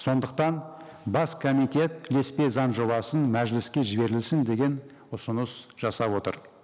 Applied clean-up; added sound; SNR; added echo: none; none; none; none.